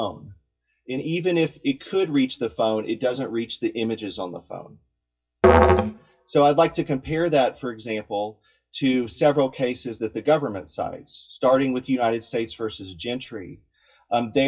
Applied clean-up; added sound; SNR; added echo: classical method WPE with log-MMSE.